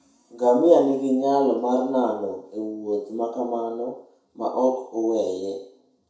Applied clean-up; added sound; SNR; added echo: none; none; none; reverberation time 0.6 s.